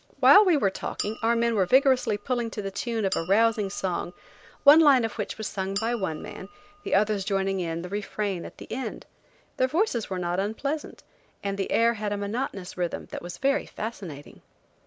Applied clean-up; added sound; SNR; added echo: none; Chink, clink; 17 dB; none.